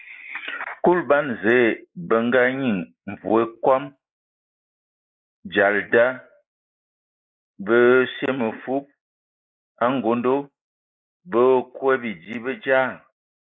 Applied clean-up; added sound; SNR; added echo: neural mask model Resemble Enhance denoiser.